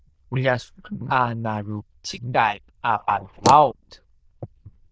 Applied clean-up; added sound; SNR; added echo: neural diffusion model UNIVERSE++.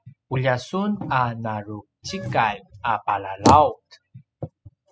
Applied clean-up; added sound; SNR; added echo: classical method spectral subtraction.